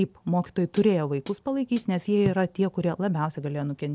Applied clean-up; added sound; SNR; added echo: none; Hi-hat; 14 dB; none.